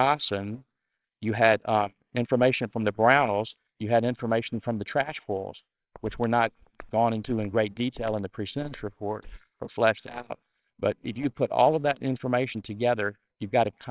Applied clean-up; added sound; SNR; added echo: neural separator model SepFormer WHAMR!.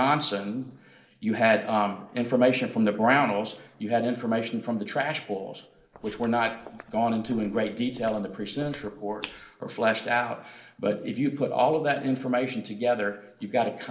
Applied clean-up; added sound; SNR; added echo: neural separator model SepFormer DNS4.